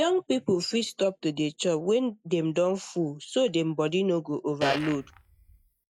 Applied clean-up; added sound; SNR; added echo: classical method log-MMSE.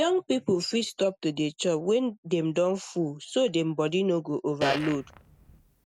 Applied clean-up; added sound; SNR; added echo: none; Fart; 8 dB; none.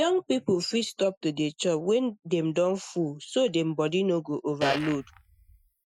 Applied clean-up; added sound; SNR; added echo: classical method Wiener filter.